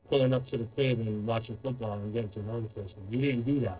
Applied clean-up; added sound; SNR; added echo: neural separator model SepFormer DNS4.